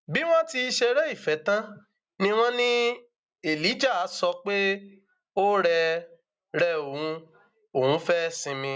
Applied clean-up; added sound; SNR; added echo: none; none; none; none.